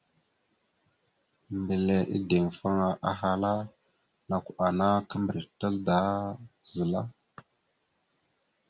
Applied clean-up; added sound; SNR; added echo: none; none; none; none.